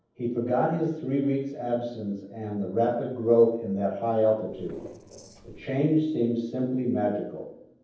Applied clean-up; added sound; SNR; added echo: neural separator model SepFormer DNS4.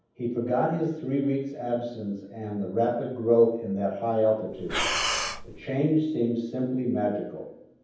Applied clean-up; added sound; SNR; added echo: none; Breathing; 3 dB; reverberation time 0.9 s.